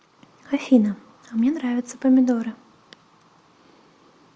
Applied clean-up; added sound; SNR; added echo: none; none; none; none.